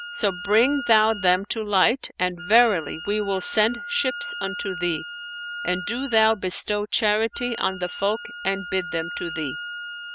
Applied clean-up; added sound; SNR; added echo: none; Wind instrument, woodwind instrument; 11 dB; none.